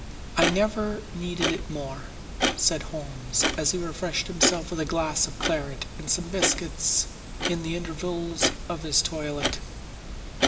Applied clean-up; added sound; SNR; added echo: none; Clock; 3 dB; reverberation time 1.8 s.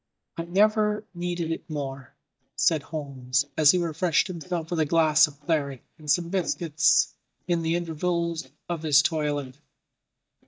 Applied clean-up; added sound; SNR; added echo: neural mask model DeepFilterNet 3.